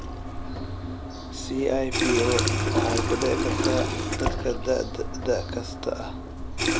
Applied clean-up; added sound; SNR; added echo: none; Water tap, faucet; -2 dB; none.